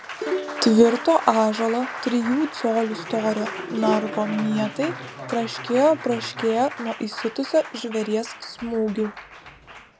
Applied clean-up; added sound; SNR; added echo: none; Plucked string instrument + Applause; 10 dB; none.